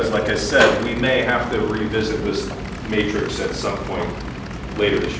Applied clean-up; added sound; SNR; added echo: none; Idling / Aircraft; 14 dB; none.